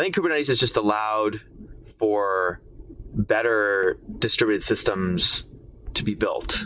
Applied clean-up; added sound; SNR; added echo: none; none; none; none.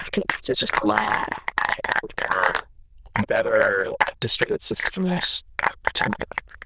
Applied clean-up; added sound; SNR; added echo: neural diffusion model UNIVERSE++.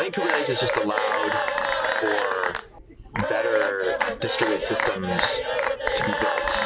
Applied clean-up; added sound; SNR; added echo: none; Applause / Cheering / Clapping; -4 dB; none.